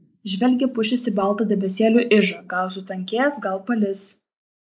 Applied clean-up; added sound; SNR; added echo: neural mask model Resemble Enhance denoiser.